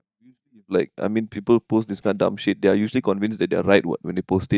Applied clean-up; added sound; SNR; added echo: neural mask model DeepFilterNet 3.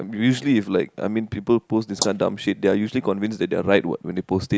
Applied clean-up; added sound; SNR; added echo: neural mask model Resemble Enhance denoiser.